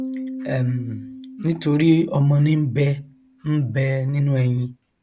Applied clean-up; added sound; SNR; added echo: none; Piano; 16 dB; none.